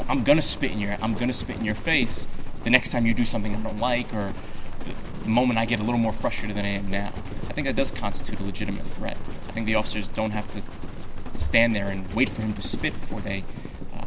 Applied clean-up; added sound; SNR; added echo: none; Livestock, farm animals, working animals; 0 dB; none.